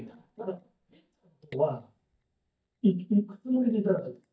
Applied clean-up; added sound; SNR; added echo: neural mask model DeepFilterNet 3.